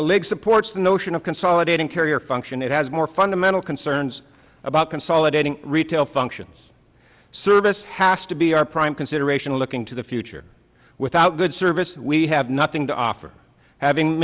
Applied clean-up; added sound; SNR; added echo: none; none; none; none.